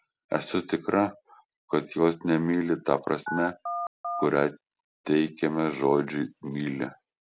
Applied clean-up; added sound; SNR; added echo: none; Telephone; 5 dB; none.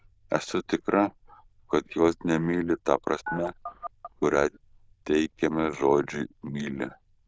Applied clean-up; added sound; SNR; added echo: neural diffusion model UNIVERSE++.